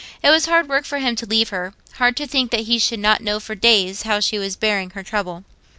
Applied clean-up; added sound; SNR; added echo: none; none; none; none.